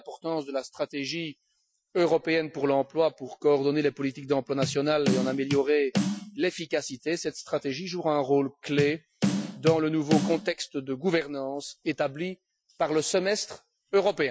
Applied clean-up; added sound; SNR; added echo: classical method Wiener filter.